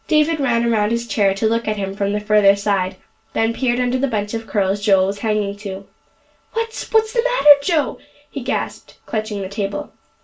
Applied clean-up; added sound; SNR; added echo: none; none; none; reverberation time 0.2 s.